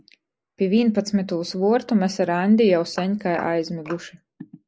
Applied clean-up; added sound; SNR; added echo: neural mask model Resemble Enhance denoiser.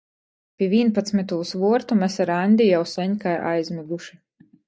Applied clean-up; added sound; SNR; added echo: neural mask model DeepFilterNet 3.